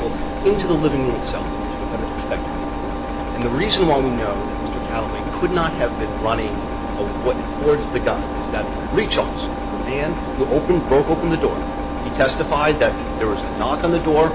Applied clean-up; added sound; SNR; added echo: none; Engine; 3 dB; none.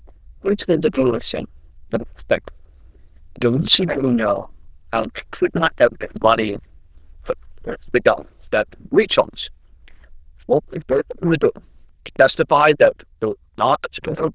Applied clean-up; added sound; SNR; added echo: neural diffusion model UNIVERSE++.